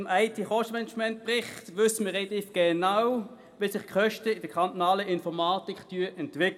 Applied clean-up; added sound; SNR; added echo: none; none; none; reverberation time 1.8 s.